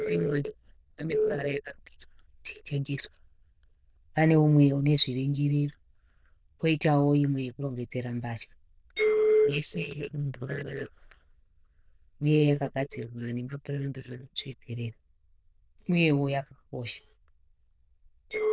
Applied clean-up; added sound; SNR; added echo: neural diffusion model UNIVERSE++.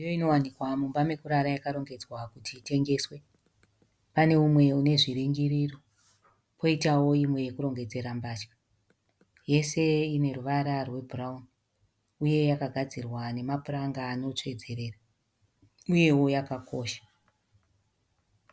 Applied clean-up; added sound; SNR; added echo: none; none; none; none.